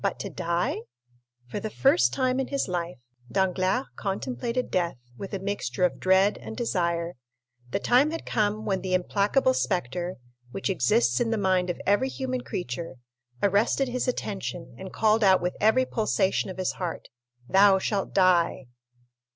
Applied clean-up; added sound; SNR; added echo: none; none; none; none.